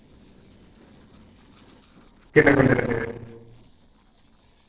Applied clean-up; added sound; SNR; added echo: neural separator model SepFormer DNS4.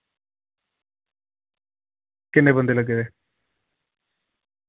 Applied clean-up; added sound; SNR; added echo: none; none; none; none.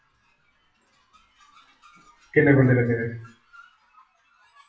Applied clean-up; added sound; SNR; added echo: classical method WPE with log-MMSE.